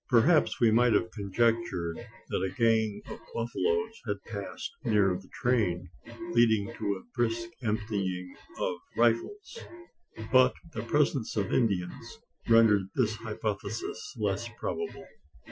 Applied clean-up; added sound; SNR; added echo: classical method Wiener filter.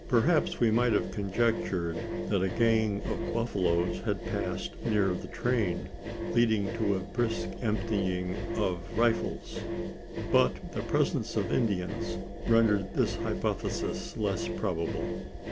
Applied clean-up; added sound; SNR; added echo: none; Engine; 5 dB; none.